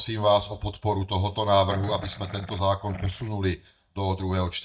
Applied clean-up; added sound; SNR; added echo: neural mask model DeepFilterNet 3.